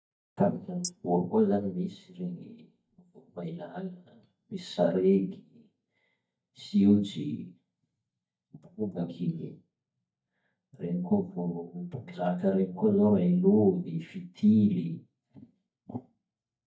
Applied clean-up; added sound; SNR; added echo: neural mask model DeepFilterNet 3.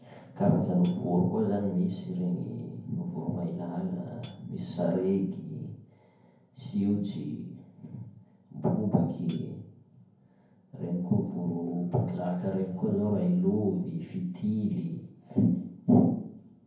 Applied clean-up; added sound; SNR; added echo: none; Hi-hat; 17 dB; reverberation time 0.9 s.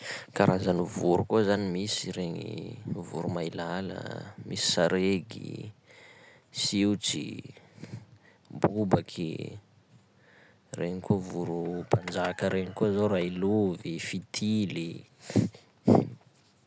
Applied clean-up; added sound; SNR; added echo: none; none; none; none.